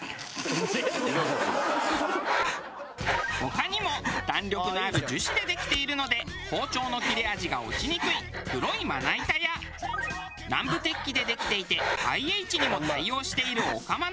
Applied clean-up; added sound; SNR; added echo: none; Breathing; 6 dB; none.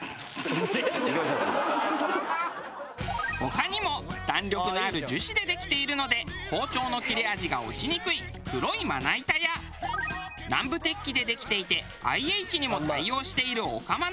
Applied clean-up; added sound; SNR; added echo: none; none; none; none.